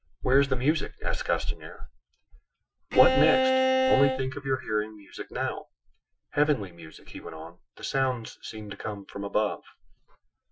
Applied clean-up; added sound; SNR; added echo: classical method Wiener filter.